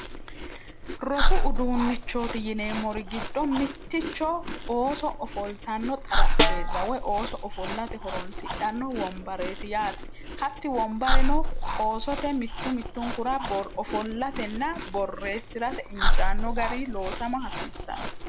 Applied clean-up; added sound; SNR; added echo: none; Snare drum + Chewing, mastication; -5 dB; none.